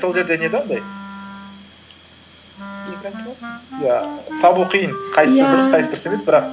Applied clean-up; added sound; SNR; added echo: none; Wind instrument, woodwind instrument; 13 dB; none.